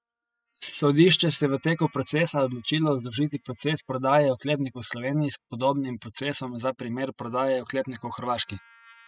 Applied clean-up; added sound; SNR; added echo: classical method spectral subtraction.